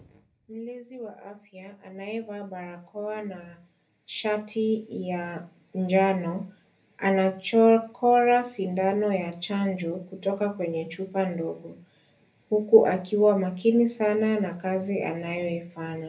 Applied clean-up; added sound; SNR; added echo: none; none; none; reverberation time 0.3 s.